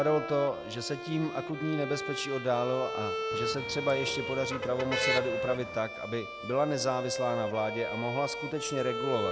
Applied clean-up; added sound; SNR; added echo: none; Motor vehicle (road) + Bowed string instrument; 4 dB; none.